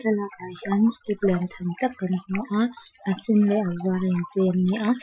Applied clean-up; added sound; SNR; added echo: classical method Wiener filter.